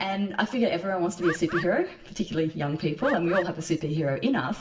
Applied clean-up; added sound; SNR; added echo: none; Bird; 8 dB; reverberation time 0.6 s.